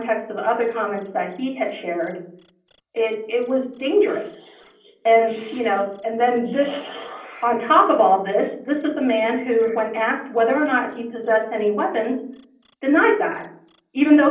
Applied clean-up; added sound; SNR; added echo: neural separator model SepFormer DNS4.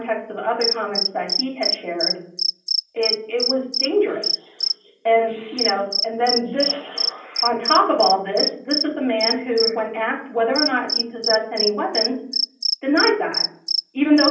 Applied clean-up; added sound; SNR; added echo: none; Cricket; 3 dB; reverberation time 0.6 s.